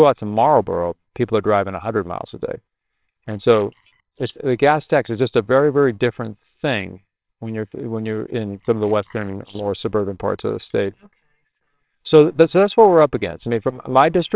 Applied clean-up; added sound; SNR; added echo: neural separator model SepFormer WHAMR!.